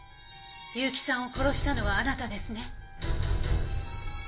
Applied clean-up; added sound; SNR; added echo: none; none; none; reverberation time 0.2 s.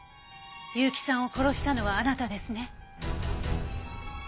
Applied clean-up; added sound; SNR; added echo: none; none; none; none.